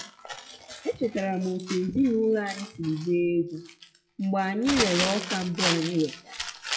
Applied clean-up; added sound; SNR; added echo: classical method WPE with log-MMSE.